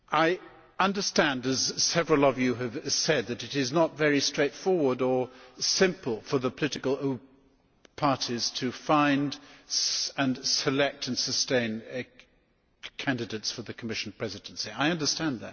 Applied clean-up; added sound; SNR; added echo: none; none; none; none.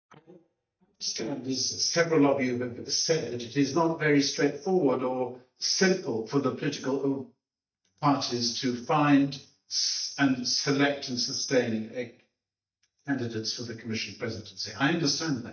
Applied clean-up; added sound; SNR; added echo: neural mask model DeepFilterNet 3.